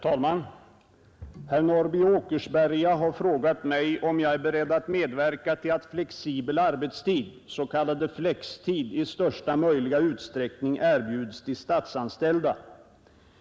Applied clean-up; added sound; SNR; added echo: none; none; none; none.